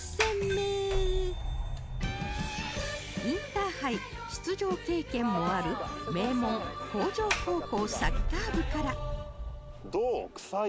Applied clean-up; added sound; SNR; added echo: none; Sliding door; 2 dB; none.